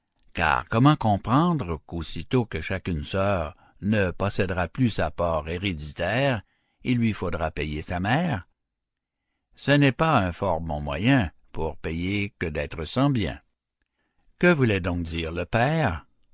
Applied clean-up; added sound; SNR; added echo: none; none; none; none.